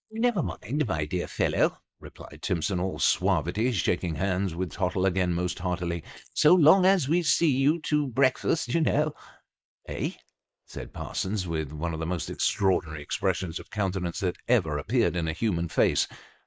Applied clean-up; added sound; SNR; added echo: neural mask model Resemble Enhance denoiser.